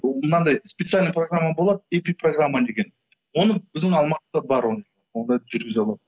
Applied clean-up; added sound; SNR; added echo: none; none; none; none.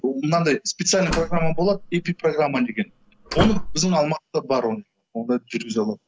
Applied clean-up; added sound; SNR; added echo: none; Slam; 4 dB; none.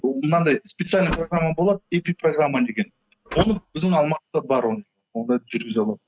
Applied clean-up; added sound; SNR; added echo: neural mask model RNNoise.